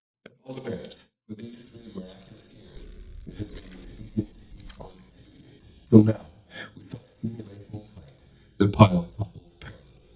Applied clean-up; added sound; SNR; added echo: neural mask model DeepFilterNet 3.